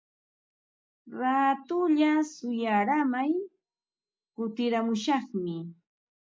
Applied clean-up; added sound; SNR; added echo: none; none; none; none.